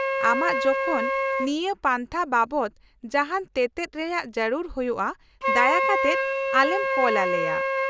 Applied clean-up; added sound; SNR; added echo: none; Wind instrument, woodwind instrument; 1 dB; none.